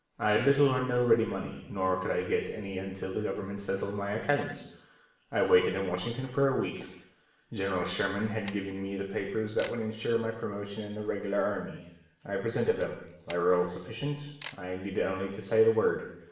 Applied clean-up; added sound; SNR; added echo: none; Camera; 17 dB; reverberation time 0.9 s.